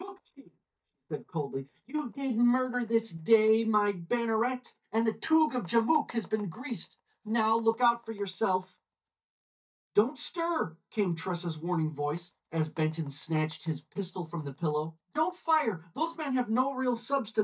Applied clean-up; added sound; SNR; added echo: neural mask model DeepFilterNet 3.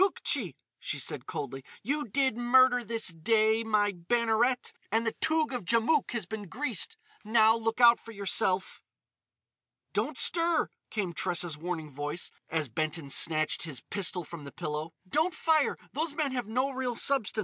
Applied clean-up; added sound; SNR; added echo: none; none; none; none.